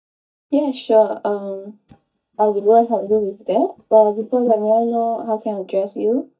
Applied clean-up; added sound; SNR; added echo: neural mask model DeepFilterNet 3.